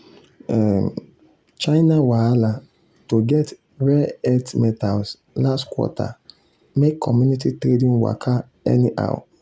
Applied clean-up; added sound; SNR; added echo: none; none; none; none.